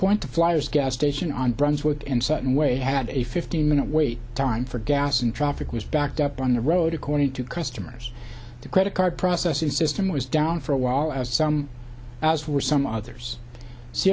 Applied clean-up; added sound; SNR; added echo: none; none; none; none.